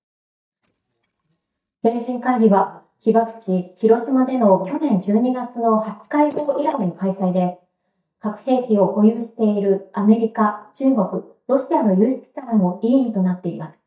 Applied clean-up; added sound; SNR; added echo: neural mask model DeepFilterNet 3.